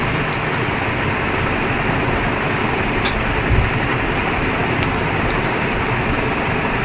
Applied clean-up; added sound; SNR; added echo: none; none; none; none.